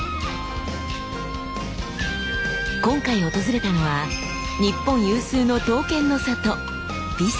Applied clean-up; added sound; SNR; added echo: none; none; none; none.